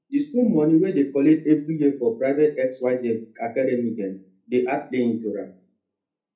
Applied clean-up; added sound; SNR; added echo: none; none; none; reverberation time 0.3 s.